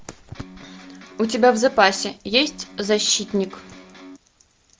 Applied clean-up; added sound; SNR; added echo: none; Electric guitar; 20 dB; none.